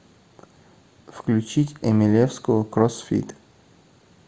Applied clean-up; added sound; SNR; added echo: none; none; none; none.